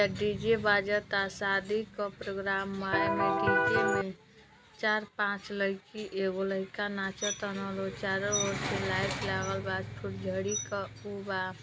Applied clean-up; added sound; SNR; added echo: none; Electric guitar; -5 dB; none.